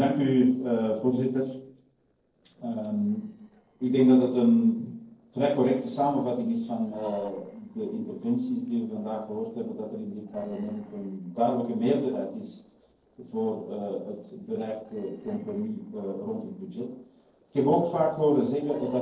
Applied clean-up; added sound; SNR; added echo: neural separator model SepFormer DNS4.